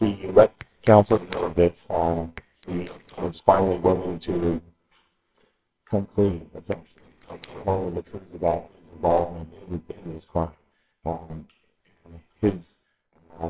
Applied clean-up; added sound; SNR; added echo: neural separator model SepFormer WHAMR!.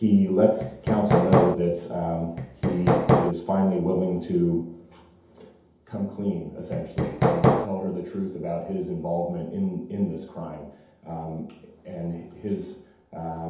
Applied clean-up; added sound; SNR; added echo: none; Hammer; -4 dB; reverberation time 0.8 s.